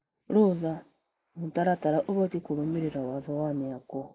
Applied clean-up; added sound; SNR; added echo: neural mask model Resemble Enhance denoiser.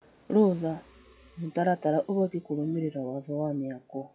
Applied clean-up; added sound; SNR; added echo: classical method log-MMSE.